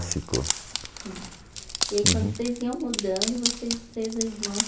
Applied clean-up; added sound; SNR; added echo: none; Wood; 1 dB; none.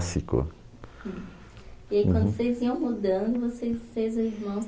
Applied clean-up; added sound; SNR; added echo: none; none; none; none.